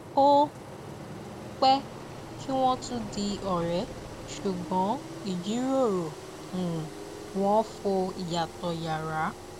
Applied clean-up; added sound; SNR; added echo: none; Engine; 12 dB; none.